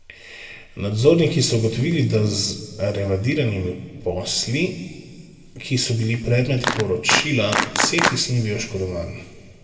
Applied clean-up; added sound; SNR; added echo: none; Clapping; 2 dB; reverberation time 1.6 s.